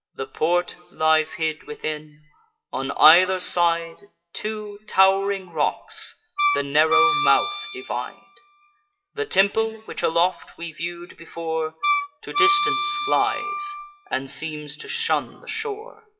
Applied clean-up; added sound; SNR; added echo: classical method WPE with log-MMSE.